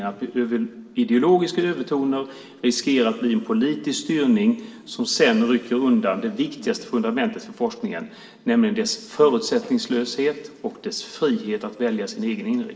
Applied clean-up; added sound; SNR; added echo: none; none; none; reverberation time 2.2 s.